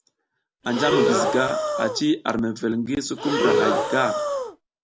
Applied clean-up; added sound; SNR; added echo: none; Breathing; -2 dB; none.